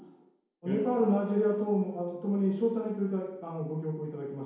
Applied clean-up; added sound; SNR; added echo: none; none; none; reverberation time 1.0 s.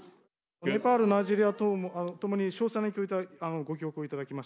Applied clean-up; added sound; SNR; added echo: none; none; none; none.